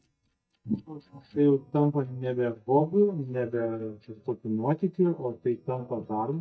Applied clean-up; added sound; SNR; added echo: neural mask model DeepFilterNet 3.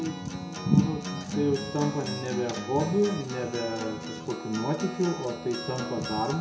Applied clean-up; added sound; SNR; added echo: none; Acoustic guitar; 7 dB; reverberation time 0.6 s.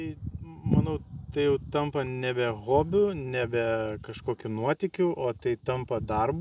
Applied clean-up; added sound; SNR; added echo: none; none; none; none.